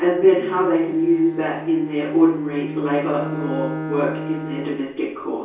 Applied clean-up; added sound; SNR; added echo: none; Bowed string instrument; 11 dB; reverberation time 0.6 s.